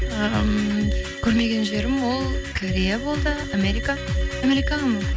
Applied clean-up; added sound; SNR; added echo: none; Organ; 11 dB; none.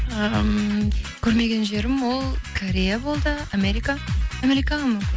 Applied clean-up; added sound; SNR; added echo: none; none; none; none.